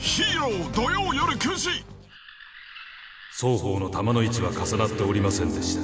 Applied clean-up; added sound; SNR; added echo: none; Animal; 20 dB; none.